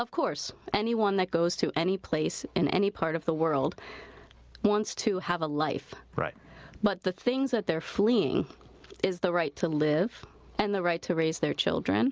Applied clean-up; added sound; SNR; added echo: none; none; none; none.